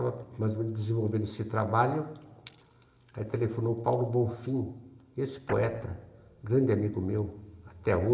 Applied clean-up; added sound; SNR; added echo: none; Guitar; 13 dB; reverberation time 1.0 s.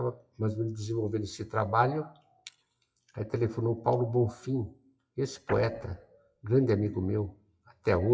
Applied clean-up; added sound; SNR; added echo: classical method WPE with log-MMSE.